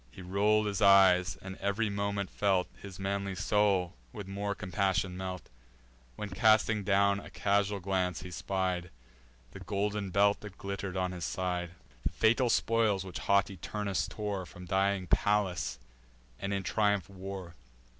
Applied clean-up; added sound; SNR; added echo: none; none; none; none.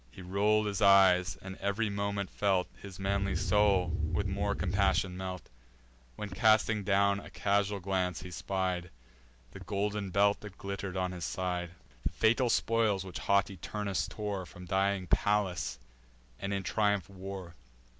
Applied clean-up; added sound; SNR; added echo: none; Wind; 0 dB; none.